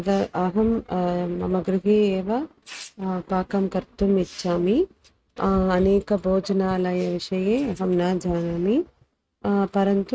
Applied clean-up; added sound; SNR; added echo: neural mask model RNNoise.